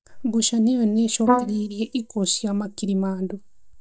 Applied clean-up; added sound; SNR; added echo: neural mask model DeepFilterNet 3.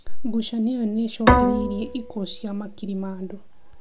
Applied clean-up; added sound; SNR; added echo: none; Bowed string instrument; -2 dB; none.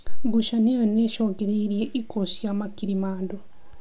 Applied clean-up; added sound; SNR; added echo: none; none; none; none.